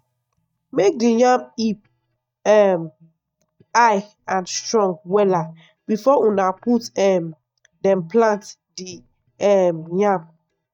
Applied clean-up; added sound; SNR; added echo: neural mask model DeepFilterNet 3.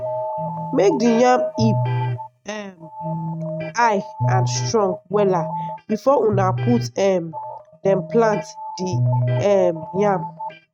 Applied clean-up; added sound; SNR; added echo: neural mask model RNNoise.